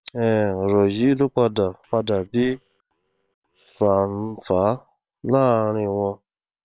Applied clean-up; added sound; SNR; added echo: neural separator model SepFormer WHAM!.